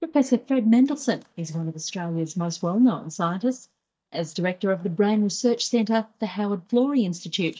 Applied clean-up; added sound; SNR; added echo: neural mask model DeepFilterNet 3.